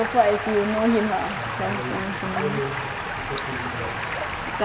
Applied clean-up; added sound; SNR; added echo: none; Stream; 4 dB; none.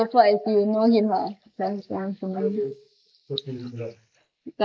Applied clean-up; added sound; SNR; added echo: neural mask model Resemble Enhance denoiser.